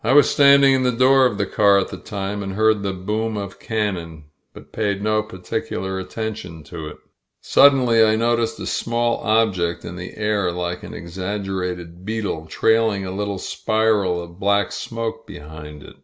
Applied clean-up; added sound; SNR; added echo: none; none; none; none.